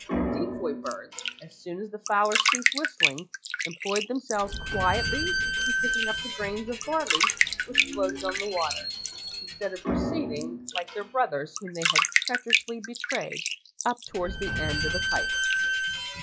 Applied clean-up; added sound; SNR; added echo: classical method log-MMSE.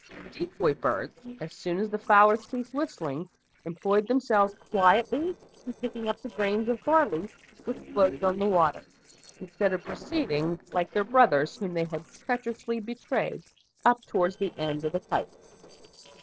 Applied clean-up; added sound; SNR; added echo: neural separator model SepFormer DNS4.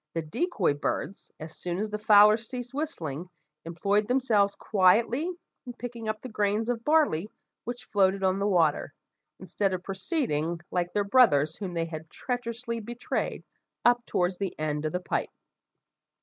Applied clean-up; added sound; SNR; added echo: none; none; none; none.